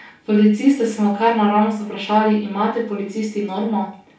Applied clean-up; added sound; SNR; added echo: none; none; none; reverberation time 0.4 s.